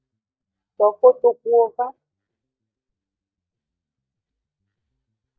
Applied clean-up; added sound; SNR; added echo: neural mask model DeepFilterNet 3.